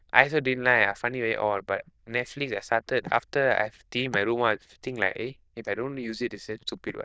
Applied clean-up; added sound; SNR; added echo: neural diffusion model UNIVERSE++.